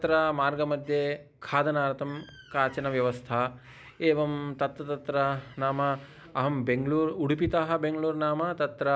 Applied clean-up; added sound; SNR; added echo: none; none; none; none.